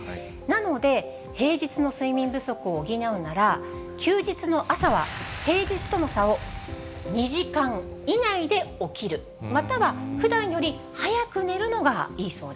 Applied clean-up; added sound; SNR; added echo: none; Boom; 16 dB; none.